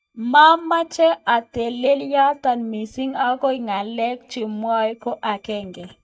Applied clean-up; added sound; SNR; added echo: neural mask model DeepFilterNet 3.